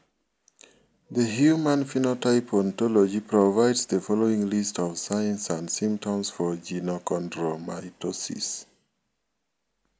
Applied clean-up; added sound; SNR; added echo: none; none; none; none.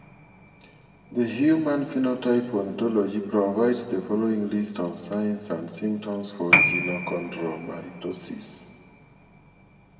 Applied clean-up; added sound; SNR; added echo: none; Piano; 5 dB; reverberation time 1.6 s.